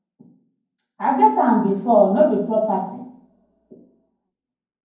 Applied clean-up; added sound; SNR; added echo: none; none; none; reverberation time 0.9 s.